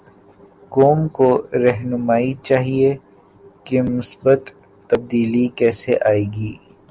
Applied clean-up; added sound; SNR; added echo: none; none; none; none.